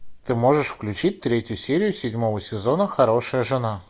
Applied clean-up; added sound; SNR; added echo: none; none; none; none.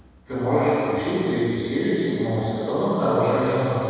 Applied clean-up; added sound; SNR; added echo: none; none; none; reverberation time 2.1 s.